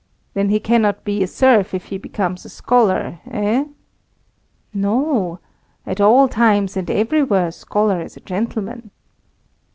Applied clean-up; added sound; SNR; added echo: none; none; none; none.